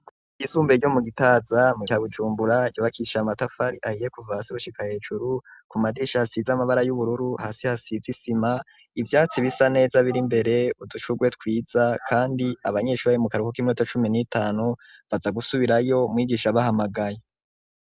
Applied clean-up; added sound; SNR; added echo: none; none; none; none.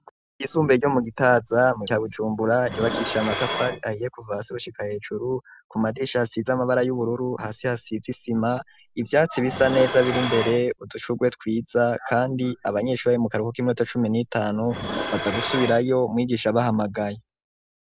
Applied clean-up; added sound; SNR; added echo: none; Dishes, pots, and pans; 10 dB; none.